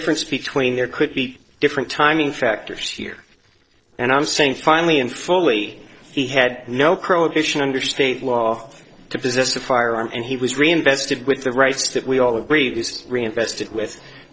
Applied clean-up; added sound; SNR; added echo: neural separator model SepFormer DNS4.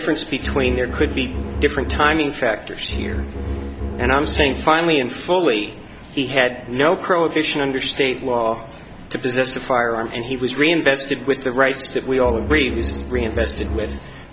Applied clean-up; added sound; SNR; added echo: none; Bowed string instrument; 5 dB; none.